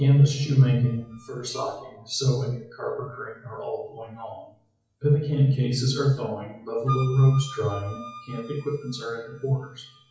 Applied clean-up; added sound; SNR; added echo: classical method WPE with log-MMSE.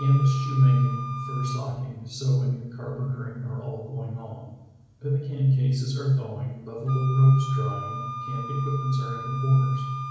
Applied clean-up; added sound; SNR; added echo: none; Wind instrument, woodwind instrument; 13 dB; reverberation time 1.0 s.